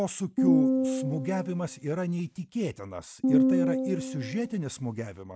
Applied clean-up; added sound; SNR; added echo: none; Piano; -5 dB; none.